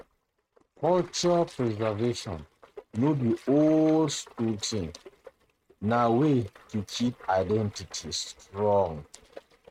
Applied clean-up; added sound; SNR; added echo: neural mask model RNNoise.